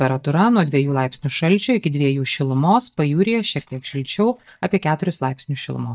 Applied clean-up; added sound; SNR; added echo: neural mask model DeepFilterNet 3.